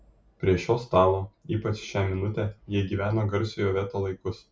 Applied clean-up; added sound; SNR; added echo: none; none; none; none.